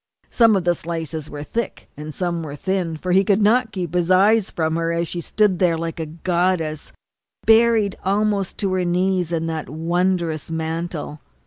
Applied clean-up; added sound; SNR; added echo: none; none; none; none.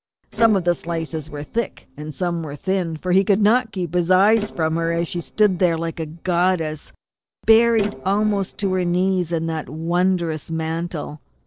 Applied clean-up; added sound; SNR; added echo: neural separator model SepFormer DNS4.